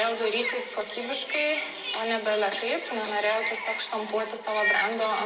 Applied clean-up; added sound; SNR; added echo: none; none; none; reverberation time 0.6 s.